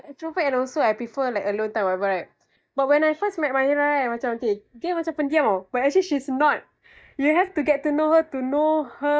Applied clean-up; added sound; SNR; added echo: neural mask model DeepFilterNet 3.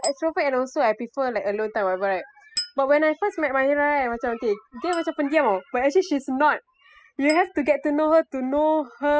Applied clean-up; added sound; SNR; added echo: classical method spectral subtraction.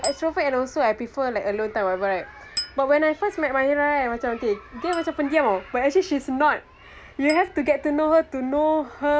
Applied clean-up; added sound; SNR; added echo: none; Chink, clink; 19 dB; none.